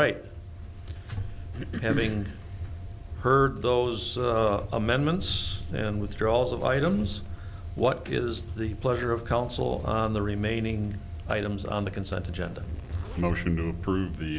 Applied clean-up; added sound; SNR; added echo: none; Zipper (clothing); 17 dB; none.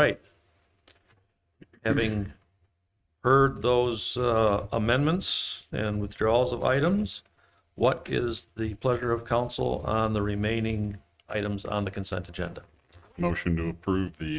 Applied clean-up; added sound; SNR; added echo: neural mask model RNNoise.